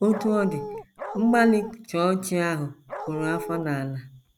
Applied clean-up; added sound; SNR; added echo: none; Dog; 9 dB; none.